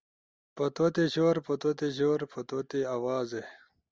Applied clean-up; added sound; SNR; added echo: none; none; none; none.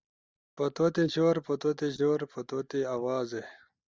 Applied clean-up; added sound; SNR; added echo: neural mask model DeepFilterNet 3.